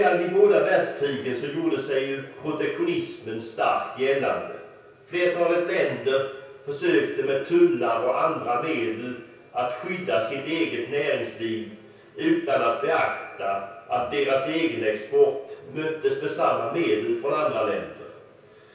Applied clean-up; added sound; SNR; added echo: none; none; none; reverberation time 0.6 s.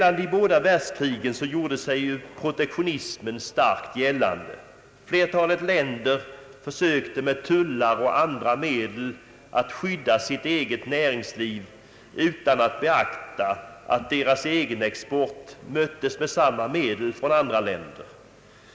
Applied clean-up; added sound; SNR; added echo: none; none; none; none.